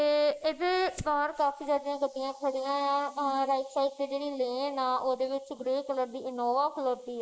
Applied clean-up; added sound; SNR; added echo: neural mask model Resemble Enhance denoiser.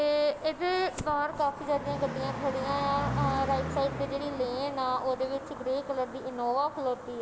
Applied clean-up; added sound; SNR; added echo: none; Car passing by; 8 dB; none.